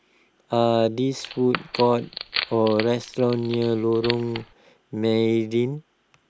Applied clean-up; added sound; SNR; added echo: none; Wood; 11 dB; none.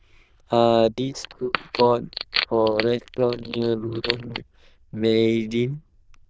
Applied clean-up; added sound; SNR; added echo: neural diffusion model UNIVERSE++.